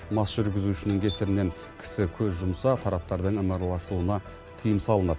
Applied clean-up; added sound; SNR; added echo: none; Doorbell; 14 dB; none.